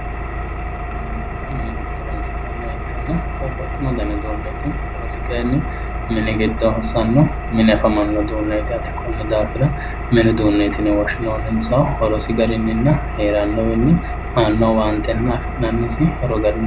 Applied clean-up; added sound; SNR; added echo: none; Engine; 5 dB; none.